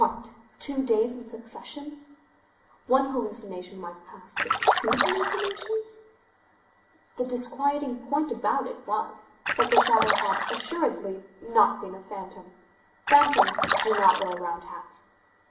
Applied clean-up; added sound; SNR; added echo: none; Splash, splatter; -3 dB; reverberation time 0.7 s.